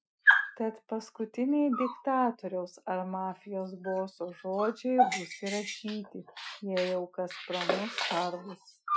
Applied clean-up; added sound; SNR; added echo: classical method Wiener filter.